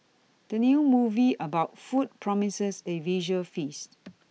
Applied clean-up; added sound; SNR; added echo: none; none; none; none.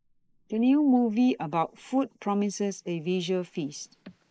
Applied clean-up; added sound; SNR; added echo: neural mask model Resemble Enhance denoiser.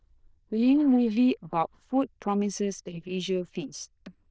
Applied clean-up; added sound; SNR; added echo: neural diffusion model UNIVERSE++.